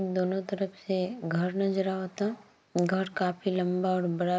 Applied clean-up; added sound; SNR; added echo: none; none; none; none.